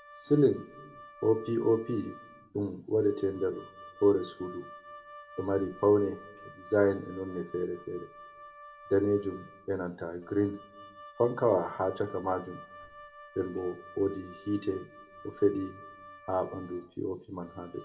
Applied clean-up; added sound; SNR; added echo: none; Wind instrument, woodwind instrument; 19 dB; reverberation time 0.4 s.